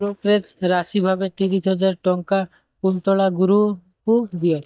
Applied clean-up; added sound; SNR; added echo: neural mask model DeepFilterNet 3.